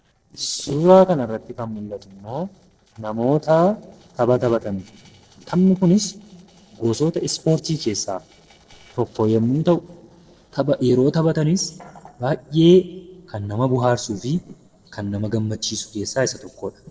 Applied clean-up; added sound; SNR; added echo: neural separator model SepFormer DNS4.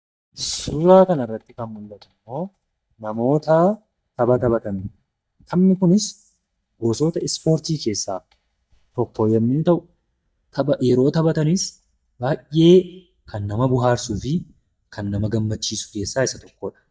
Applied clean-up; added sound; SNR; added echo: neural mask model DeepFilterNet 3.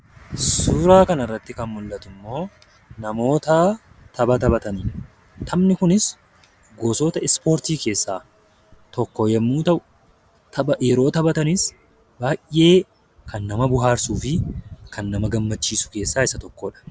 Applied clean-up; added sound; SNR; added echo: none; none; none; none.